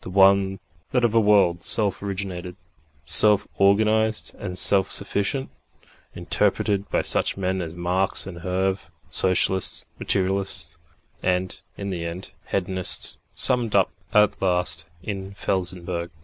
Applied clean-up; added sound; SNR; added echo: none; none; none; none.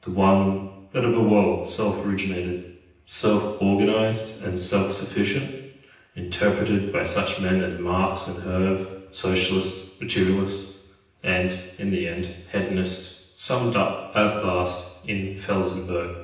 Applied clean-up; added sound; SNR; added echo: none; none; none; reverberation time 0.9 s.